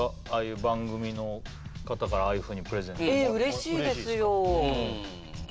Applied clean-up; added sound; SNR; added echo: none; Boat, Water vehicle; 17 dB; none.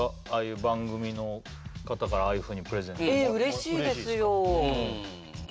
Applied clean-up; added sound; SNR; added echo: none; none; none; none.